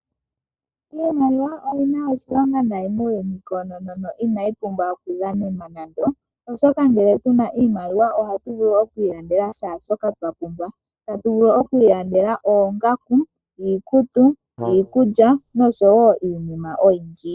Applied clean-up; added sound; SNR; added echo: neural separator model SepFormer DNS4.